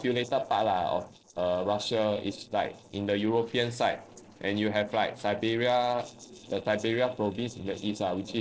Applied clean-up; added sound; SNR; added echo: neural separator model SepFormer DNS4.